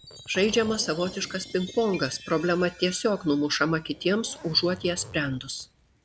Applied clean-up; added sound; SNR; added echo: none; Chime + Zipper (clothing); 18 dB; none.